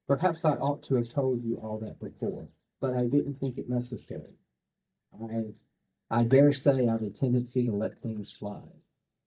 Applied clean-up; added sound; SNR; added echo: neural mask model DeepFilterNet 3.